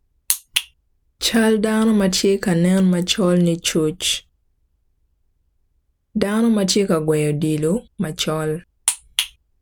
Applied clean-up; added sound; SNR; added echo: none; none; none; none.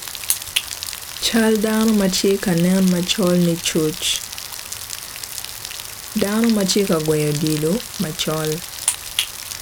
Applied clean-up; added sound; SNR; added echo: none; Rain; 11 dB; none.